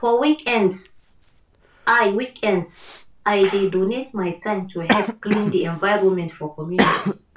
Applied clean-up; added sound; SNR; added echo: none; Cough; 7 dB; reverberation time 0.3 s.